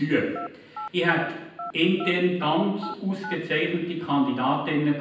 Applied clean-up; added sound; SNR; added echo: none; Telephone; 12 dB; reverberation time 0.9 s.